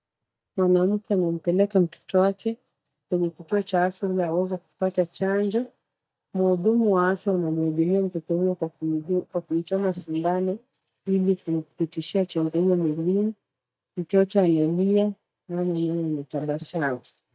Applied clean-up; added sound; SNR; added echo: neural mask model DeepFilterNet 3.